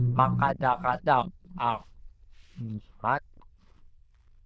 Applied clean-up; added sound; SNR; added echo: neural diffusion model UNIVERSE++.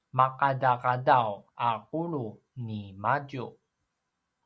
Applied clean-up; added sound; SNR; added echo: none; none; none; none.